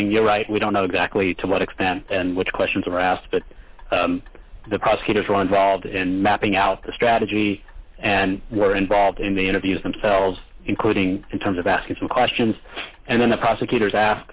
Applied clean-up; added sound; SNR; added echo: none; Clock; 19 dB; none.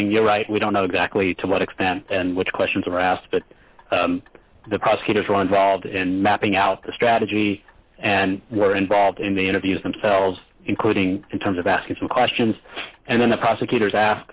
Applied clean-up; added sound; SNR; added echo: neural separator model SepFormer DNS4.